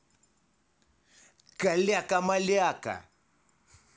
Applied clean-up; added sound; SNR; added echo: none; none; none; none.